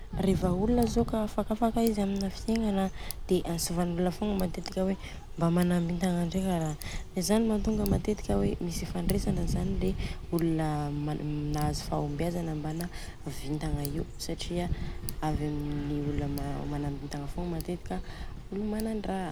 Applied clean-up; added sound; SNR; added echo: none; Tick; 12 dB; none.